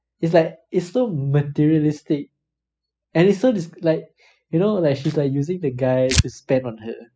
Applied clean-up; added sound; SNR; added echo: classical method spectral subtraction.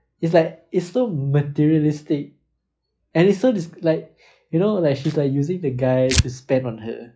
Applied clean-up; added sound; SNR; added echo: classical method log-MMSE.